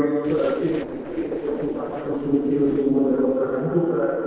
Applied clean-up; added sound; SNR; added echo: neural separator model SepFormer DNS4.